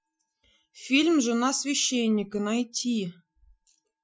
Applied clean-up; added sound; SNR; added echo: classical method Wiener filter.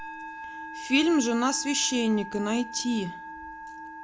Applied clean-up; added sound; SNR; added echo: none; Musical instrument; 11 dB; none.